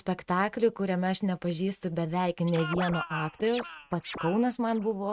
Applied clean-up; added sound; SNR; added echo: neural mask model RNNoise.